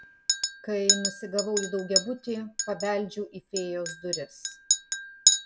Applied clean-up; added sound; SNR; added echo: none; Chink, clink; -3 dB; none.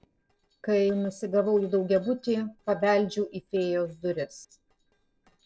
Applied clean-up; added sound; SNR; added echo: neural separator model SepFormer DNS4.